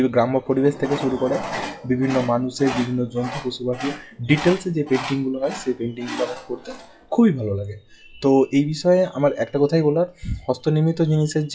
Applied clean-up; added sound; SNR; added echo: classical method WPE with log-MMSE.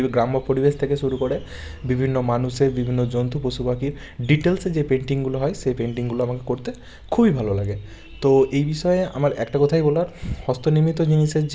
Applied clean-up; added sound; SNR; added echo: none; none; none; none.